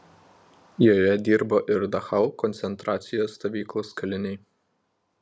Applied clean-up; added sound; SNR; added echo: none; none; none; none.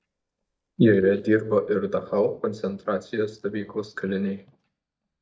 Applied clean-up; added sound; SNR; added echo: neural mask model DeepFilterNet 3.